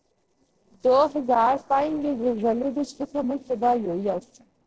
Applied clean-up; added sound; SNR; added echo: neural separator model SepFormer DNS4.